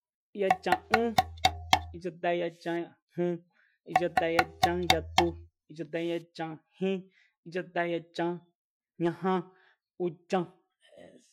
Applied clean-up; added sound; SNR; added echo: classical method Wiener filter.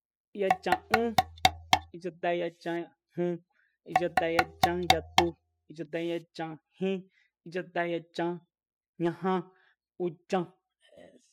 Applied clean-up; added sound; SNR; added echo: classical method spectral subtraction.